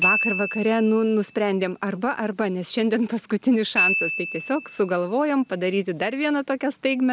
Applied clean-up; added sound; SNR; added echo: none; Glockenspiel; 7 dB; none.